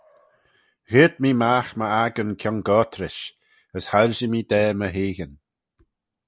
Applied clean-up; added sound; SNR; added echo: none; none; none; none.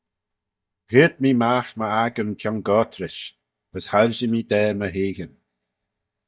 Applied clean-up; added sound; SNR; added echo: neural mask model DeepFilterNet 3.